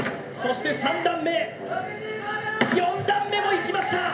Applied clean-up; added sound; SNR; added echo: none; Brass instrument; 19 dB; reverberation time 0.3 s.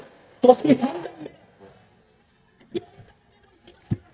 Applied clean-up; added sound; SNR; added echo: neural mask model DeepFilterNet 3.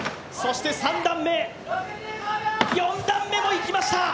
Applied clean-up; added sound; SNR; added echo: none; none; none; none.